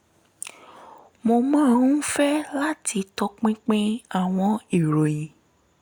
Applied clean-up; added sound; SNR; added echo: none; none; none; none.